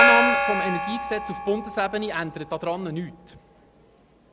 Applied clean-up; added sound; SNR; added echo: none; Gong; -3 dB; none.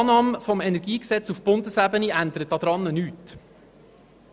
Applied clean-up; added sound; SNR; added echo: none; none; none; none.